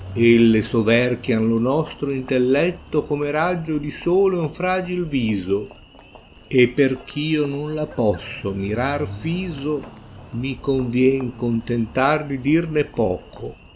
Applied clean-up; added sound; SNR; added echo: none; Engine; 19 dB; none.